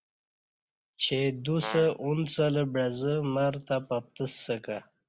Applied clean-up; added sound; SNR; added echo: none; Brass instrument; 11 dB; none.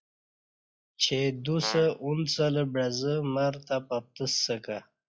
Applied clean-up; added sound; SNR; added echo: classical method log-MMSE.